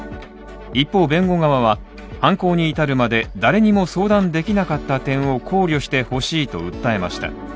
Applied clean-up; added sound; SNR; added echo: none; none; none; none.